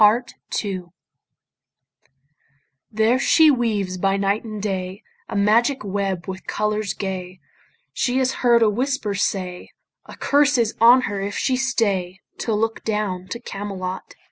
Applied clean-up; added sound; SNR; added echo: none; none; none; none.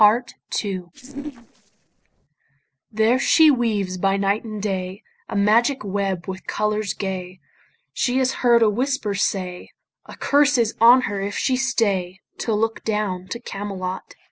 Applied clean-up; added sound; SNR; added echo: neural separator model SepFormer DNS4.